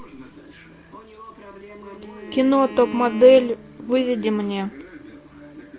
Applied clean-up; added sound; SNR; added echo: none; Bowed string instrument; 16 dB; none.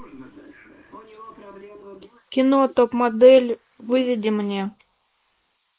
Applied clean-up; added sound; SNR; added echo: neural mask model Resemble Enhance denoiser.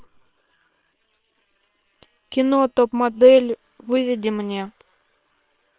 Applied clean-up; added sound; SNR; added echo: neural separator model SepFormer WHAM!.